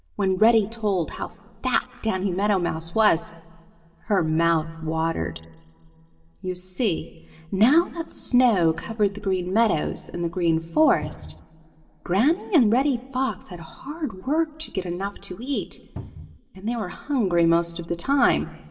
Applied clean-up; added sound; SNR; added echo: none; Cupboard open or close; 11 dB; reverberation time 1.4 s.